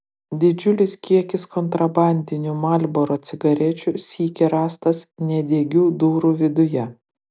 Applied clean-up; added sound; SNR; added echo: none; none; none; none.